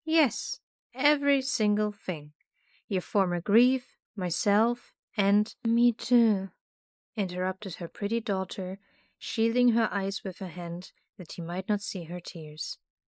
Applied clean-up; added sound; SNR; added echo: neural mask model Resemble Enhance denoiser.